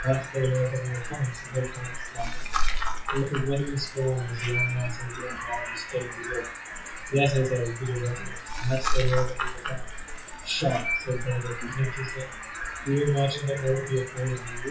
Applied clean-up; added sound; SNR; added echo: classical method WPE with log-MMSE.